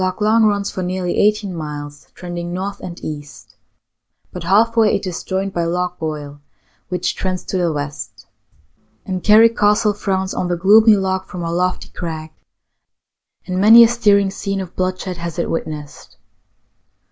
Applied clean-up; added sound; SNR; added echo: none; none; none; none.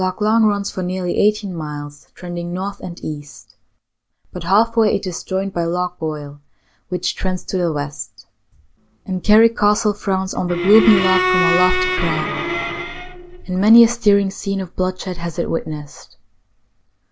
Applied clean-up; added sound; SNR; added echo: none; Bowed string instrument; 2 dB; none.